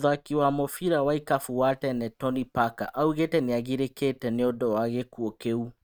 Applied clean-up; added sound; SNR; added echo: neural mask model RNNoise.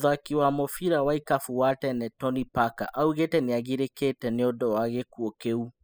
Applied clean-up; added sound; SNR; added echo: classical method spectral subtraction.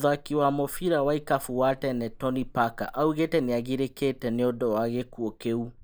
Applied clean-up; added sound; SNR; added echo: neural mask model Resemble Enhance denoiser.